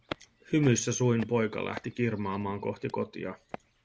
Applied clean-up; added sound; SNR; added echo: none; Walk, footsteps; 17 dB; none.